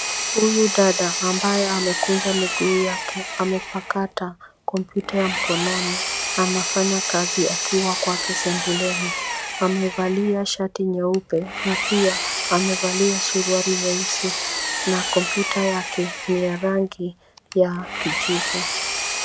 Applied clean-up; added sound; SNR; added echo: none; Engine; 3 dB; none.